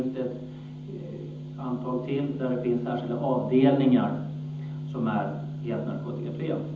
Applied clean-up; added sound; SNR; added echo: none; none; none; reverberation time 0.8 s.